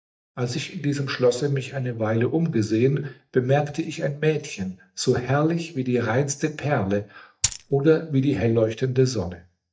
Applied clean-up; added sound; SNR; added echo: neural mask model DeepFilterNet 3.